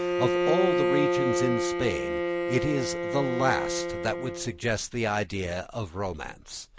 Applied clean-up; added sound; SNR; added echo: none; Bowed string instrument; -1 dB; none.